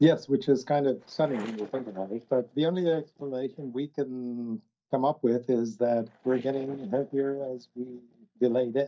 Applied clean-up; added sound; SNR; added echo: neural mask model DeepFilterNet 3.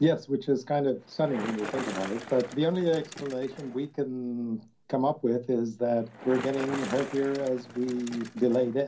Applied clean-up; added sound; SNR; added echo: none; Bicycle; 14 dB; reverberation time 0.3 s.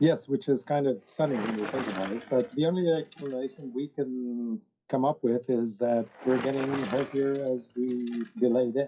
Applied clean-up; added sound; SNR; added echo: classical method WPE with log-MMSE.